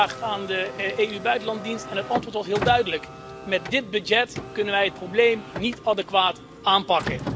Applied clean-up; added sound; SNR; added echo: none; Car; 11 dB; none.